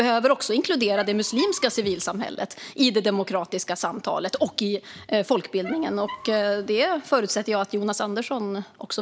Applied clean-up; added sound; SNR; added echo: none; Squeak; 17 dB; none.